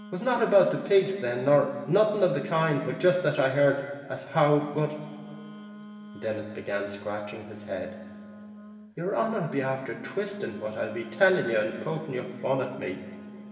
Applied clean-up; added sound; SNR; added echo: none; Wind instrument, woodwind instrument; 17 dB; reverberation time 2.6 s.